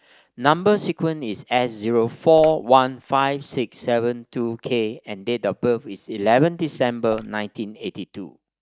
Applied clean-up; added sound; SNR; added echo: neural mask model DeepFilterNet 3.